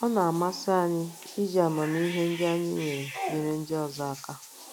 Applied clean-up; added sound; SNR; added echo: none; Bathtub (filling or washing) / Cat; 12 dB; none.